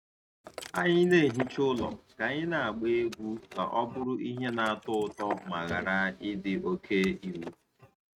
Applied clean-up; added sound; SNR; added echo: neural mask model RNNoise.